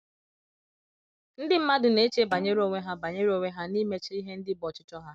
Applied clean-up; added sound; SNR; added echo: none; Snare drum; 19 dB; none.